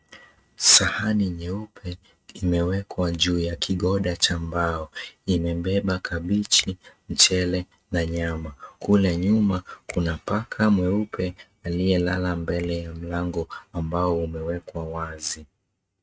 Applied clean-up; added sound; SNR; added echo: neural mask model RNNoise.